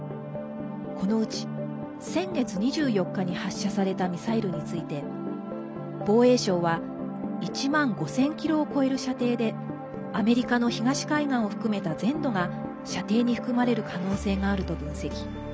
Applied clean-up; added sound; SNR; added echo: none; none; none; none.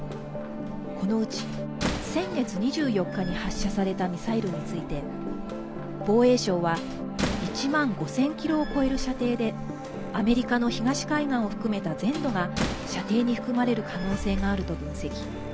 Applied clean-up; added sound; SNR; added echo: none; Slam; 10 dB; none.